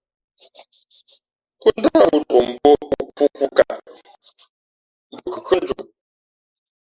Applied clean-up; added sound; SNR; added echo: neural mask model Resemble Enhance denoiser.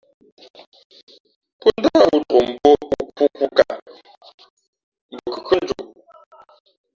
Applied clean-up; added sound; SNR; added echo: none; none; none; none.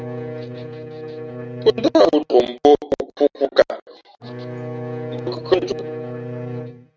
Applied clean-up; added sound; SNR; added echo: neural mask model RNNoise.